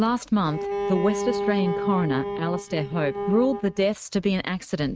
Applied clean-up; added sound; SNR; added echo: neural mask model RNNoise.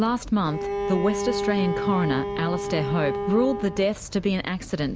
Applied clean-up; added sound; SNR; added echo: none; Bowed string instrument; 5 dB; none.